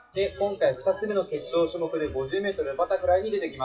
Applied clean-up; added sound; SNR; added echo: classical method WPE with log-MMSE.